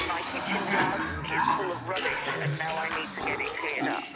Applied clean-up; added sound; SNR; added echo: none; Cough; -3 dB; none.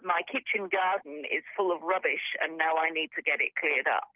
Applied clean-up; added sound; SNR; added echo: none; none; none; none.